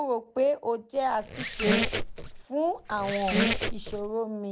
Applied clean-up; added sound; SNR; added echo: none; Squeak; 0 dB; none.